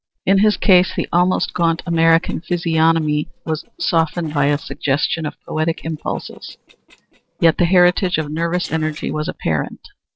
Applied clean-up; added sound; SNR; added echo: neural separator model SepFormer DNS4.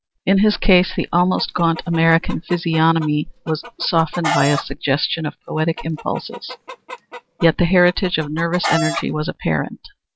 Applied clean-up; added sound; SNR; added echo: none; Chicken, rooster; 11 dB; none.